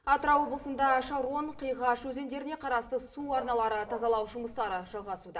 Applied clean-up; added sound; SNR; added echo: none; Dog; 16 dB; reverberation time 0.5 s.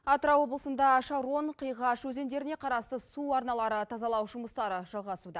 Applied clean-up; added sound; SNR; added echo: none; none; none; none.